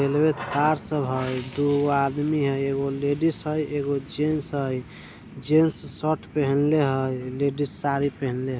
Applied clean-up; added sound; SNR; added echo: none; Water tap, faucet; 20 dB; none.